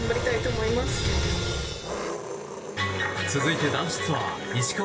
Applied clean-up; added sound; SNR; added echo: none; Engine; 7 dB; reverberation time 0.1 s.